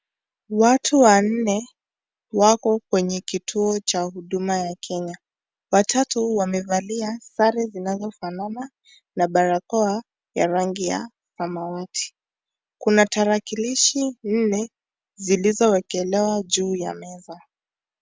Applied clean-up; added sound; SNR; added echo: none; none; none; none.